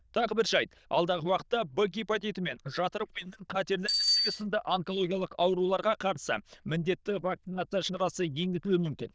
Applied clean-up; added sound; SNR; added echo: neural diffusion model UNIVERSE++.